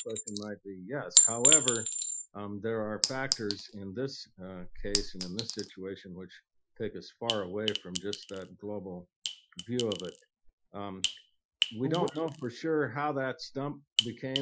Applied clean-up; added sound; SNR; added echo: classical method Wiener filter.